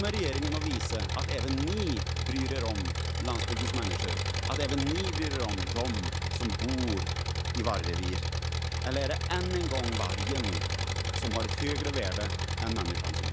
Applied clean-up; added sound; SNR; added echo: none; Engine; -4 dB; none.